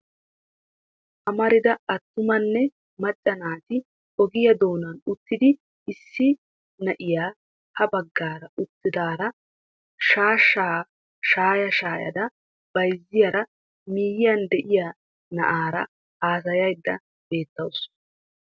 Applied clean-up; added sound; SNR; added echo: none; none; none; none.